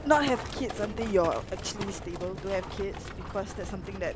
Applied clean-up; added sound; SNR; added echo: none; Livestock, farm animals, working animals; 8 dB; none.